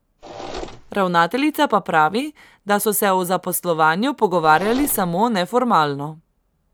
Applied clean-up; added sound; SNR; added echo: none; Mechanisms; 15 dB; none.